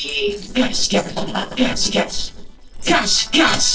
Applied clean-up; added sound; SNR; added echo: neural separator model SepFormer DNS4.